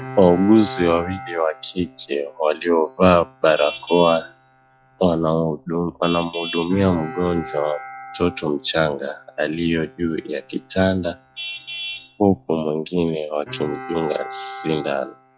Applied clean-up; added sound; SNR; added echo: classical method log-MMSE.